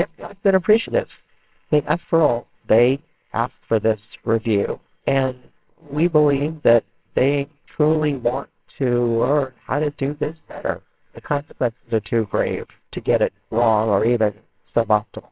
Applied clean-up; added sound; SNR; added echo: neural separator model SepFormer WHAMR!.